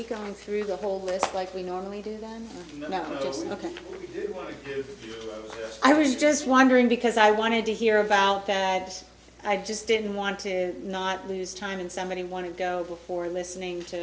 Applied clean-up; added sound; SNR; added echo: none; none; none; none.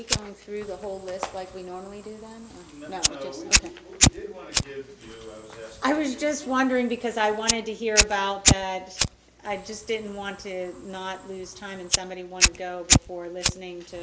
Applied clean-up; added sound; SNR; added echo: none; Fire; -3 dB; none.